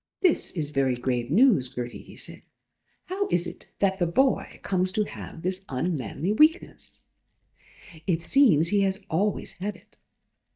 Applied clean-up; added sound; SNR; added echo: neural mask model DeepFilterNet 3.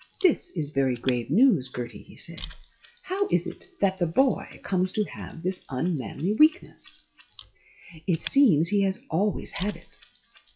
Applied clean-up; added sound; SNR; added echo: classical method WPE with log-MMSE.